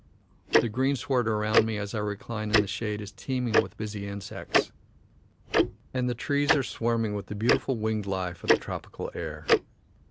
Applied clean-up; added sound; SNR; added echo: none; Tick-tock; 1 dB; none.